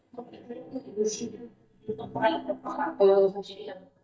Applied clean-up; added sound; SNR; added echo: neural mask model DeepFilterNet 3.